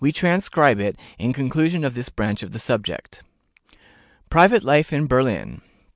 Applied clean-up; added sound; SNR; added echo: none; none; none; none.